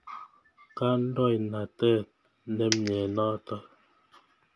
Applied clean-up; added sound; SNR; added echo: none; Coin (dropping); 6 dB; none.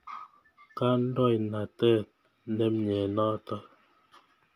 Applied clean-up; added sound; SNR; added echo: none; none; none; none.